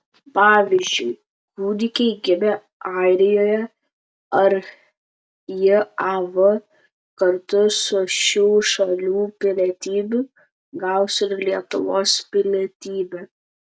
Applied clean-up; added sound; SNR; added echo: none; none; none; none.